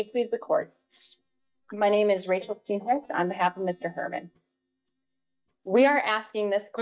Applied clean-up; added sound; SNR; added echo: neural mask model DeepFilterNet 3.